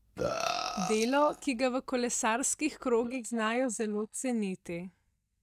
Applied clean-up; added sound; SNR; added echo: neural mask model DeepFilterNet 3.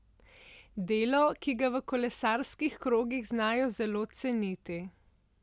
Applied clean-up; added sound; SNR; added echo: none; none; none; none.